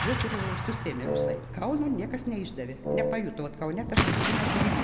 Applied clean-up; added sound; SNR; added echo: none; Wind instrument, woodwind instrument + Explosion; -2 dB; none.